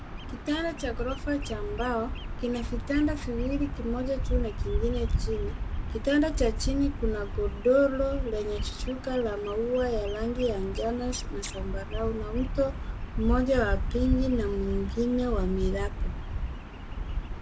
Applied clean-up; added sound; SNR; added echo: none; Bird vocalization, bird call, bird song; 2 dB; none.